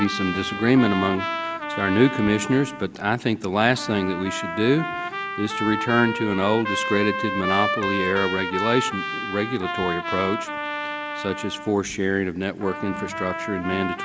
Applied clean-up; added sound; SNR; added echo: none; Trumpet; 5 dB; none.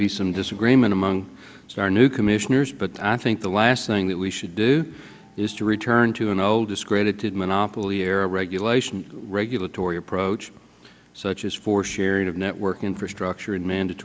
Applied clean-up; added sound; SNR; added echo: none; none; none; none.